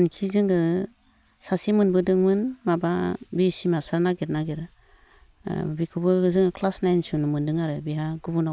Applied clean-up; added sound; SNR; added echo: none; none; none; none.